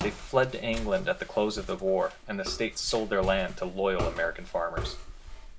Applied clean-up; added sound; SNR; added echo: none; Walk, footsteps; 9 dB; none.